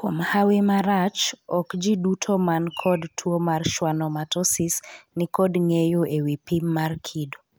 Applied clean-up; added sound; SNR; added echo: none; none; none; none.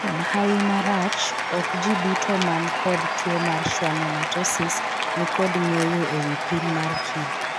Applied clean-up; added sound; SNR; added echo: none; Applause / Cheering; 0 dB; none.